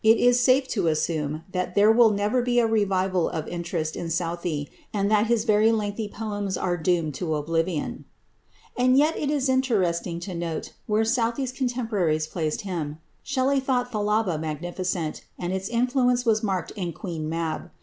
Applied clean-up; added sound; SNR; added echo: none; none; none; none.